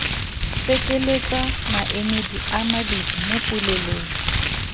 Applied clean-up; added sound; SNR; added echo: none; Crumpling, crinkling; -4 dB; none.